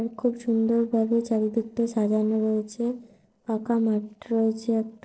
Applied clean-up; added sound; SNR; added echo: neural separator model SepFormer DNS4.